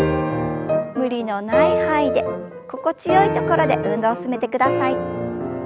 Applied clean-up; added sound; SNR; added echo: none; none; none; none.